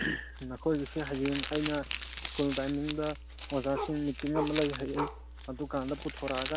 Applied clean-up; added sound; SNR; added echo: none; Crumpling, crinkling + Bark; 3 dB; none.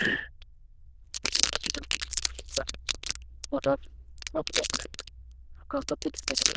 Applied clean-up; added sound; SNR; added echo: neural diffusion model UNIVERSE++.